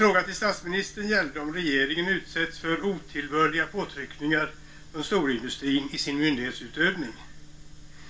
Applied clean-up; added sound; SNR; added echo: none; none; none; reverberation time 0.2 s.